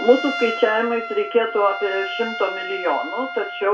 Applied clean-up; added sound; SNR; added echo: none; Trumpet; 8 dB; reverberation time 0.3 s.